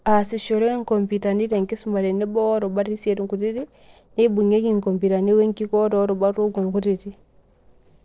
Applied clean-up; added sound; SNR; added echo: neural separator model SepFormer DNS4.